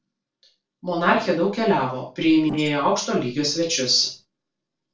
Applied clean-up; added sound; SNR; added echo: neural separator model SepFormer DNS4.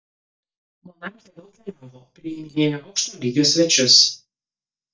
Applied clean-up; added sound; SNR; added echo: neural mask model DeepFilterNet 3.